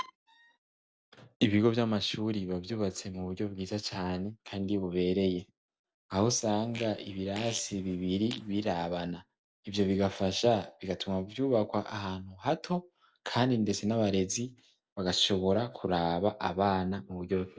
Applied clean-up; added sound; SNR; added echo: none; Fart; 16 dB; none.